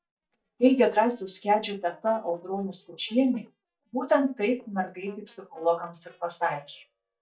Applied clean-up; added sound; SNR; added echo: neural mask model DeepFilterNet 3.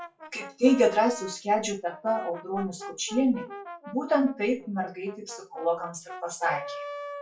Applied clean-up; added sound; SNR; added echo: classical method WPE with log-MMSE.